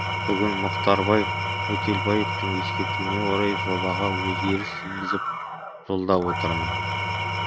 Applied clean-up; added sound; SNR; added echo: none; Engine / Tools; 0 dB; none.